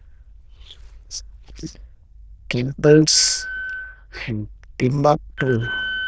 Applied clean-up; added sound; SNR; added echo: neural diffusion model UNIVERSE++.